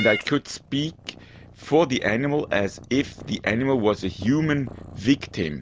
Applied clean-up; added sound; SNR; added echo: none; Meow / Purr; 13 dB; none.